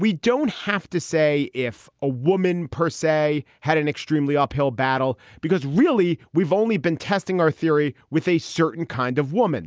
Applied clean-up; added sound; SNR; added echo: none; none; none; none.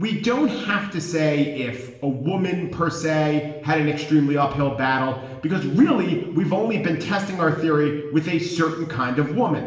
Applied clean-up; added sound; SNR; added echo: none; none; none; reverberation time 0.9 s.